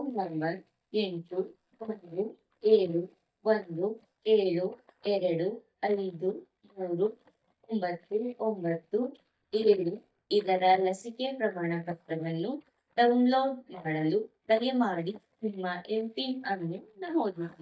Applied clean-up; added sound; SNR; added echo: neural mask model DeepFilterNet 3.